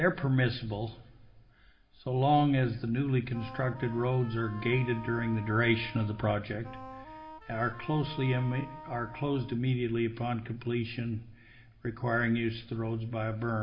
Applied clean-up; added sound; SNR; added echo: none; Wind instrument, woodwind instrument; 16 dB; reverberation time 1.0 s.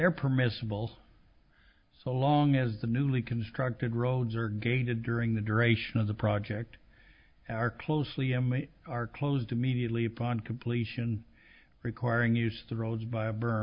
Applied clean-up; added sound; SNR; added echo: none; none; none; none.